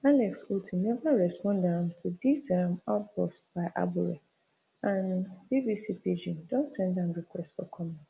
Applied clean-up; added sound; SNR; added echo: none; none; none; none.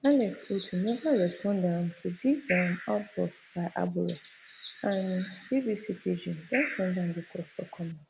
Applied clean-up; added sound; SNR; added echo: none; Bird; 12 dB; none.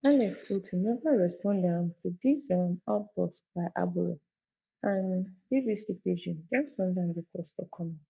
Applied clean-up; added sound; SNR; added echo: neural mask model DeepFilterNet 3.